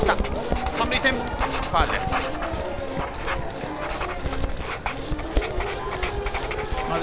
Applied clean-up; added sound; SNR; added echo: none; Writing; 0 dB; none.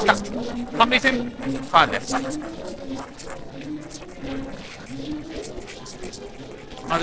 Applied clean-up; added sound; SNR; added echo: neural separator model SepFormer DNS4.